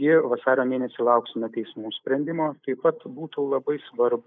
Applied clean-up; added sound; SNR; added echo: neural mask model Resemble Enhance denoiser.